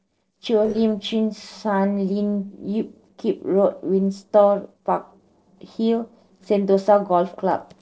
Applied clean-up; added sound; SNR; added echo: neural separator model SepFormer DNS4.